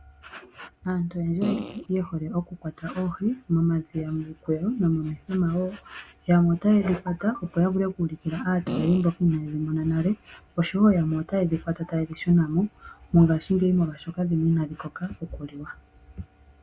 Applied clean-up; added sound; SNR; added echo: none; Fart; 6 dB; none.